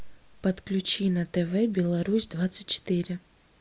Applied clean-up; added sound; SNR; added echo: none; none; none; none.